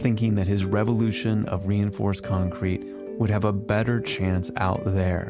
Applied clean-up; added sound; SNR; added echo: none; none; none; none.